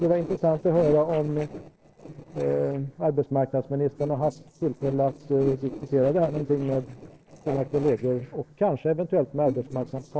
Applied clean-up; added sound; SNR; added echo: neural separator model SepFormer DNS4.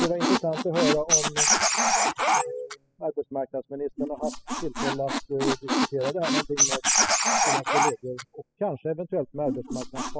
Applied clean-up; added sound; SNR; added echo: classical method spectral subtraction.